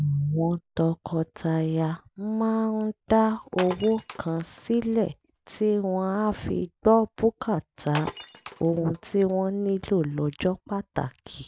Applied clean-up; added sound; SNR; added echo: none; Glass; 16 dB; none.